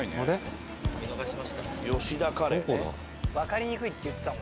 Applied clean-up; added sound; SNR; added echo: none; Thump, thud; 7 dB; none.